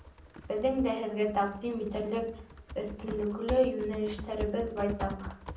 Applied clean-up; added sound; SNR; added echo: none; Typing; 11 dB; reverberation time 0.6 s.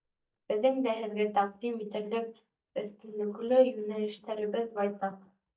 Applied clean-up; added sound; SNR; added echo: neural mask model DeepFilterNet 3.